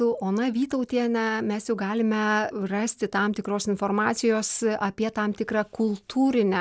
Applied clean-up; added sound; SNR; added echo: none; none; none; none.